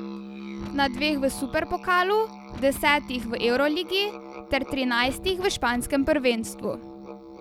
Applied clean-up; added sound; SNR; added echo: none; Musical instrument + Wind; 13 dB; none.